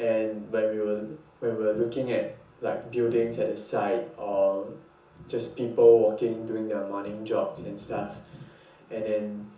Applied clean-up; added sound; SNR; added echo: none; none; none; reverberation time 0.7 s.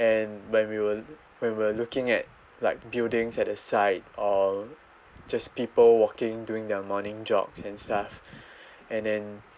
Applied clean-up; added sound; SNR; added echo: none; none; none; none.